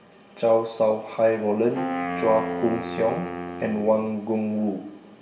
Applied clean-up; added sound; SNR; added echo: none; Wind instrument, woodwind instrument; 8 dB; reverberation time 1.6 s.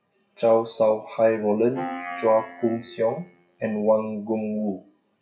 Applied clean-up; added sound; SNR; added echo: classical method WPE with log-MMSE.